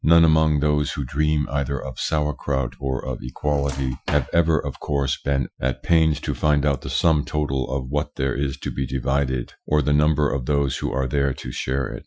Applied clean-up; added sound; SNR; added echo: classical method Wiener filter.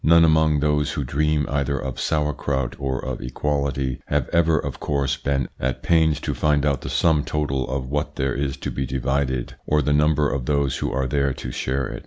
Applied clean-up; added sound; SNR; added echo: none; none; none; none.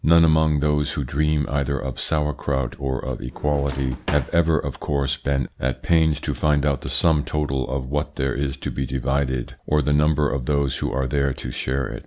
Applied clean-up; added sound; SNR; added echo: none; Drawer open or close; 13 dB; none.